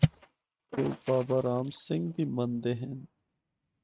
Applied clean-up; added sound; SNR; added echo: neural mask model RNNoise.